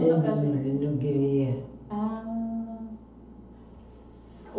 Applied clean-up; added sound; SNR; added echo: none; none; none; reverberation time 2.2 s.